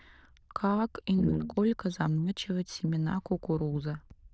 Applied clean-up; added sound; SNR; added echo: neural diffusion model UNIVERSE++.